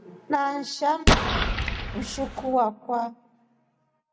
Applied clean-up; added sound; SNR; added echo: none; Explosion; -5 dB; none.